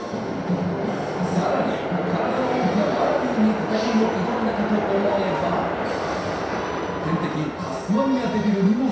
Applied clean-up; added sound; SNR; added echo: none; Train; 4 dB; reverberation time 0.7 s.